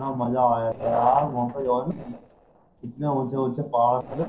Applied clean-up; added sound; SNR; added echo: neural separator model SepFormer DNS4.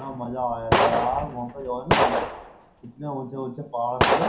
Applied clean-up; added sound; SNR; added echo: none; Gunshot, gunfire; -4 dB; reverberation time 0.5 s.